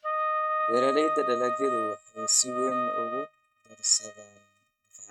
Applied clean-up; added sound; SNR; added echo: neural mask model RNNoise.